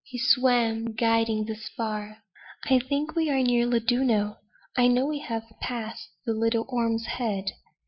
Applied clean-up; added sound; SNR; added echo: neural mask model Resemble Enhance denoiser.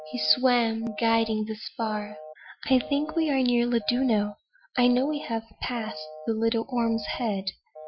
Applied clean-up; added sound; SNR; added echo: classical method Wiener filter.